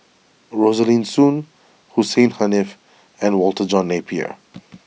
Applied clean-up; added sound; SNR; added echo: none; none; none; none.